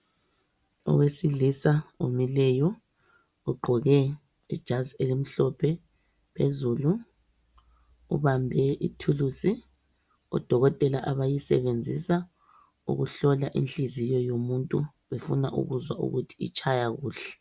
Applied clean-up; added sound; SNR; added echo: none; none; none; none.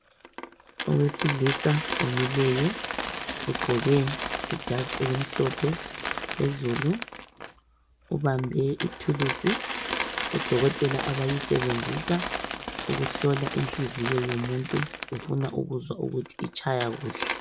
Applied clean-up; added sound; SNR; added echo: none; Coin (dropping); 6 dB; none.